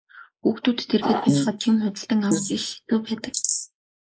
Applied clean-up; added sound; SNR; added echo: neural mask model Resemble Enhance denoiser.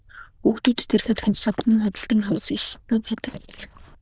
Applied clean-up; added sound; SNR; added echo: neural diffusion model UNIVERSE++.